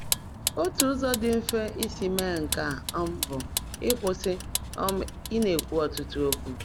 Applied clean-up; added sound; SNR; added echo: none; Vehicle; 4 dB; none.